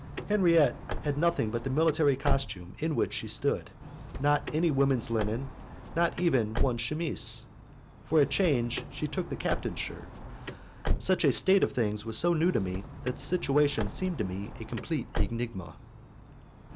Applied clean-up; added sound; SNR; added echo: none; Car; 6 dB; none.